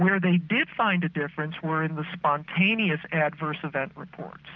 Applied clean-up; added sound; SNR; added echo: none; none; none; none.